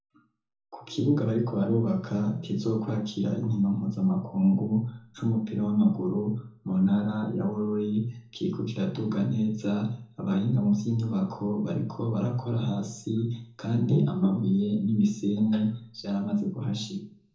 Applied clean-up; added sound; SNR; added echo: none; none; none; reverberation time 0.9 s.